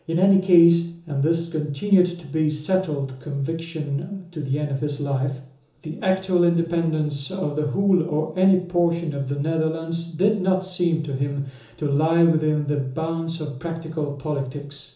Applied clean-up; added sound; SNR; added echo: none; none; none; reverberation time 0.6 s.